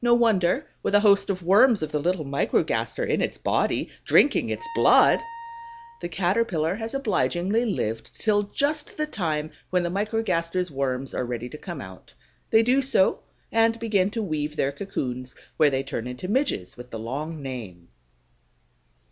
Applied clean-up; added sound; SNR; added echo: none; Wind instrument, woodwind instrument; 16 dB; none.